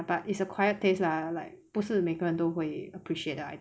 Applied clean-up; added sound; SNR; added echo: none; none; none; none.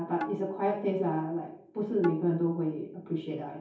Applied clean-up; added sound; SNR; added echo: none; Tabla; 13 dB; reverberation time 0.6 s.